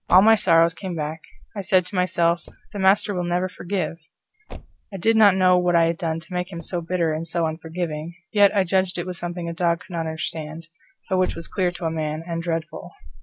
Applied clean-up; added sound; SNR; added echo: none; Motor vehicle (road); 18 dB; none.